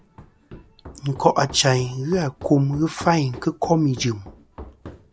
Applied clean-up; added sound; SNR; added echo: none; Run; 19 dB; none.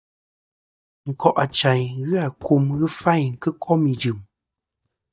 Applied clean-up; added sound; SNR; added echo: neural mask model DeepFilterNet 3.